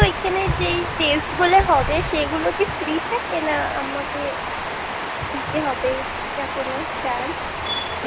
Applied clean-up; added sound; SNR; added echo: none; Water; 2 dB; none.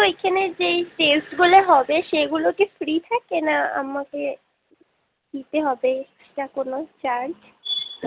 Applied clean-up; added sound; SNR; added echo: none; none; none; none.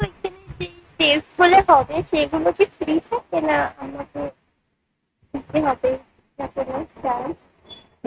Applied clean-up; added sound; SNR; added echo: neural mask model RNNoise.